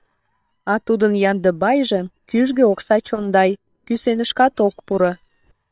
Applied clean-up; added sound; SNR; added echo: neural separator model SepFormer WHAM!.